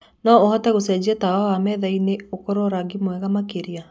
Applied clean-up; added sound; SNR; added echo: none; none; none; none.